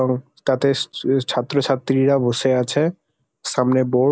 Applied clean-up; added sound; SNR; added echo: none; none; none; none.